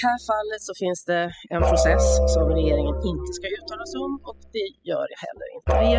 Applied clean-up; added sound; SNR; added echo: classical method spectral subtraction.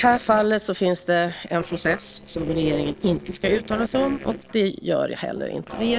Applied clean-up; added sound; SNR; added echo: neural separator model SepFormer DNS4.